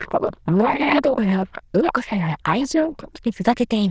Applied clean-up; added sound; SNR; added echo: neural diffusion model UNIVERSE++.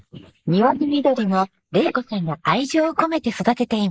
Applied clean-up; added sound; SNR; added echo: neural mask model Resemble Enhance denoiser.